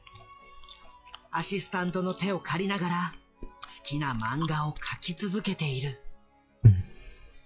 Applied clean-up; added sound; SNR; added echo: classical method log-MMSE.